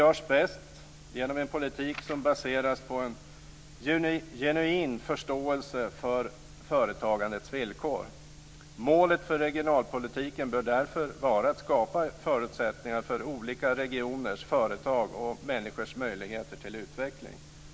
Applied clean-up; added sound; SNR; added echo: none; none; none; none.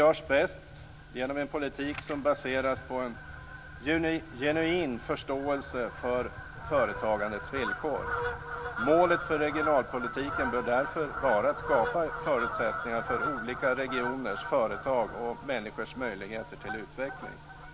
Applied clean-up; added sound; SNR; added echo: none; Fowl; 8 dB; none.